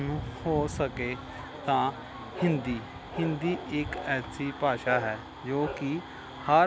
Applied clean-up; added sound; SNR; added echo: none; none; none; none.